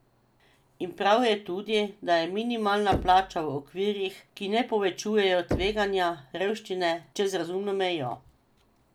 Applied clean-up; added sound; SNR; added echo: none; Knock; 11 dB; none.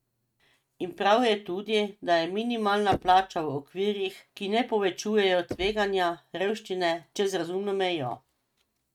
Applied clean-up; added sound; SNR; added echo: neural mask model RNNoise.